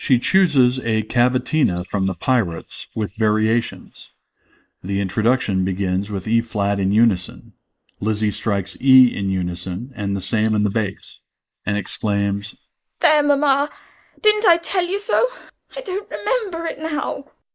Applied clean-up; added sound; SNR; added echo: neural mask model Resemble Enhance denoiser.